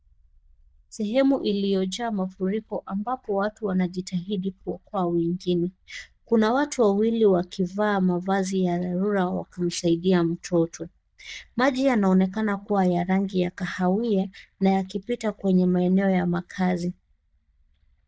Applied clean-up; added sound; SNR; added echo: neural mask model DeepFilterNet 3.